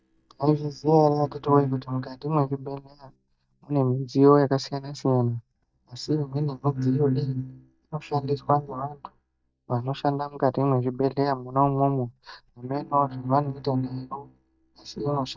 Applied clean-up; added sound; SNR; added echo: neural mask model DeepFilterNet 3.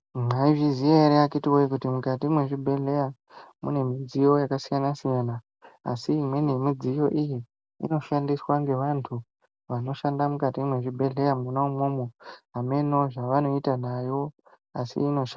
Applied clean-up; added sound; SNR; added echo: none; none; none; none.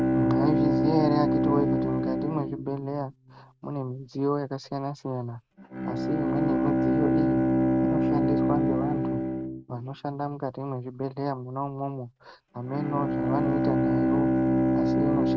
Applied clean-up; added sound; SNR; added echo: neural mask model RNNoise.